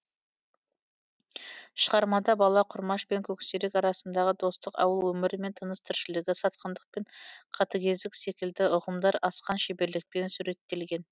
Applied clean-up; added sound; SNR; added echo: none; none; none; none.